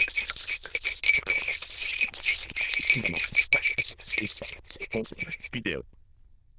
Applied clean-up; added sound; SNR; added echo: neural diffusion model UNIVERSE++.